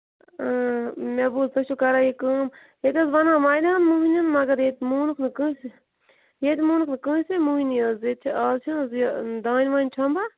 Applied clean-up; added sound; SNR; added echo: none; none; none; none.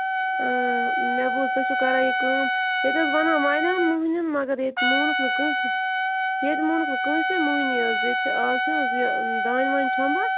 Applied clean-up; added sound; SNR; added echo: none; Trumpet; -2 dB; none.